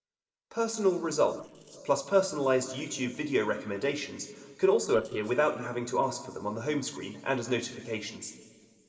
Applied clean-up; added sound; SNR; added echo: neural separator model SepFormer DNS4.